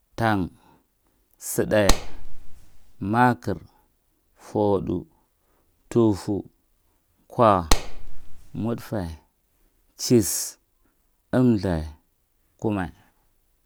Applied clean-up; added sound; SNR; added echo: none; Clapping; -4 dB; none.